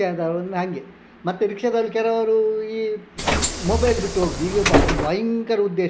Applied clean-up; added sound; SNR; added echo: none; Bus; -1 dB; none.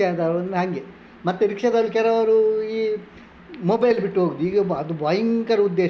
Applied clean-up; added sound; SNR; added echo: none; none; none; none.